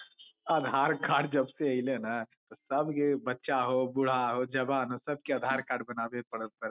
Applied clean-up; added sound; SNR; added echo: none; Snare drum; 16 dB; none.